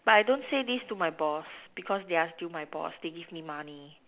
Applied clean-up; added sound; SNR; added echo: none; none; none; none.